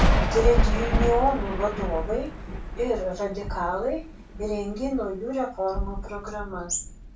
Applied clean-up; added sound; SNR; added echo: none; Thunder; -1 dB; reverberation time 0.2 s.